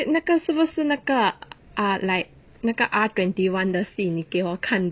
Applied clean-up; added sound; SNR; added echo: none; none; none; none.